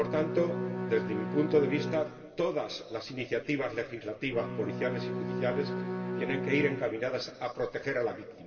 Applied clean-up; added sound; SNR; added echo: none; Bowed string instrument; 5 dB; reverberation time 2.7 s.